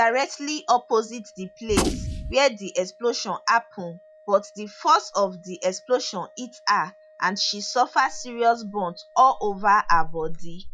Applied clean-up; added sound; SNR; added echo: classical method log-MMSE.